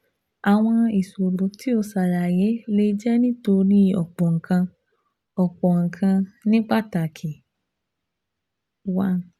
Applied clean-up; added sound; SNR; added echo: none; none; none; none.